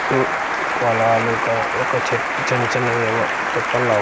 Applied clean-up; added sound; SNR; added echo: none; Applause; 0 dB; none.